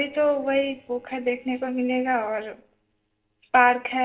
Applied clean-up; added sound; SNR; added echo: neural separator model SepFormer DNS4.